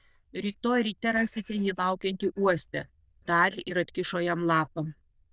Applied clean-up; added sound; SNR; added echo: neural diffusion model UNIVERSE++.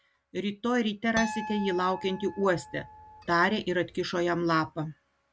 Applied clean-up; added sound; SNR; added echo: none; Harp; 12 dB; none.